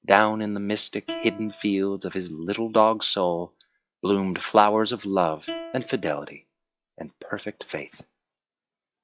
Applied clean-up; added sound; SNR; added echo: classical method log-MMSE.